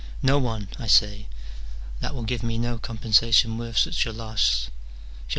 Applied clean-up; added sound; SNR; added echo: none; none; none; none.